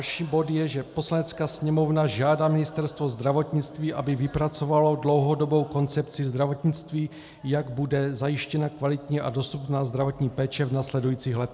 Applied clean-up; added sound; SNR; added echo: none; none; none; none.